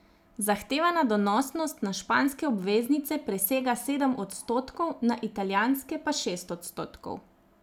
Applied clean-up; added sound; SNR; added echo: none; none; none; none.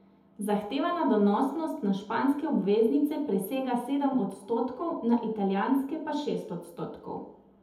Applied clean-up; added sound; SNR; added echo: none; none; none; reverberation time 0.7 s.